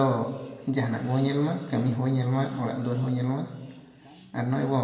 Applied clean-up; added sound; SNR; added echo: none; none; none; reverberation time 1.4 s.